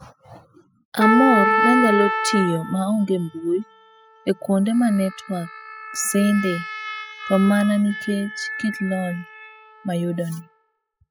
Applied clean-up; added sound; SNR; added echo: classical method spectral subtraction.